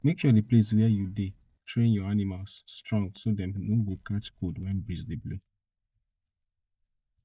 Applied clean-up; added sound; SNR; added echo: neural mask model DeepFilterNet 3.